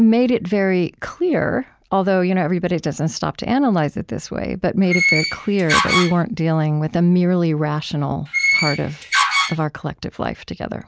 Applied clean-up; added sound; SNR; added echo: none; Door; 0 dB; none.